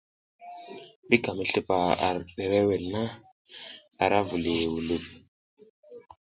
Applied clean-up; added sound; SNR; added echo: none; none; none; none.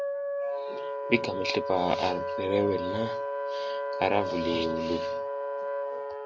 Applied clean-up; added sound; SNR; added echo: none; Wind instrument, woodwind instrument; 1 dB; none.